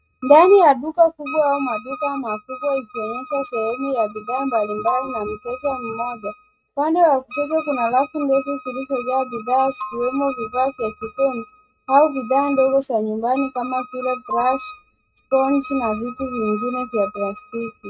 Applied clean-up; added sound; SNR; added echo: neural mask model RNNoise.